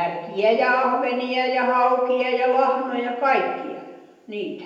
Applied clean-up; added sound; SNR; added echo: none; none; none; reverberation time 1.0 s.